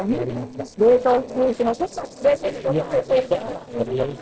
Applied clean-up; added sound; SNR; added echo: neural separator model SepFormer DNS4.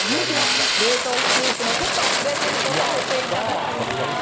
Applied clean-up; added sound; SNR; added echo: none; Fire; -4 dB; none.